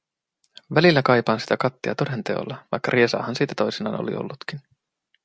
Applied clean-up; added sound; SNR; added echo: none; none; none; none.